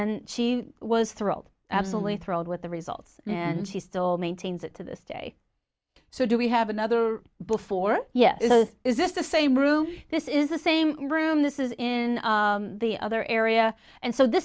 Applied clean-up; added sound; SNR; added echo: none; none; none; none.